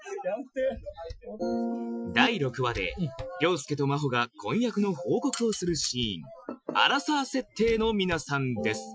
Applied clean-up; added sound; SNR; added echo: classical method Wiener filter.